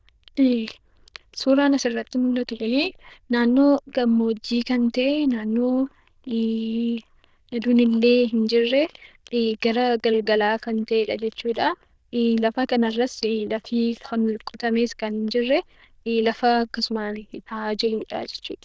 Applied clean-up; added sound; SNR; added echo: neural diffusion model UNIVERSE++.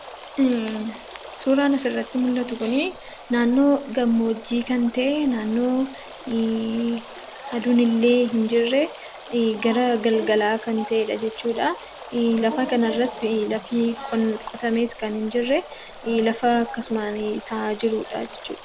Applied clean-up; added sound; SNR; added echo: none; Stream; 17 dB; none.